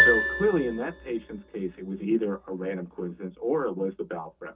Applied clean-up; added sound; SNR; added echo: none; Piano; 2 dB; reverberation time 0.2 s.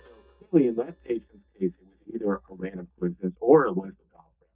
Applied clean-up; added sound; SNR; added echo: neural mask model DeepFilterNet 3.